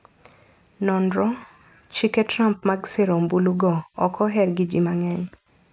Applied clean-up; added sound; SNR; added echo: none; none; none; none.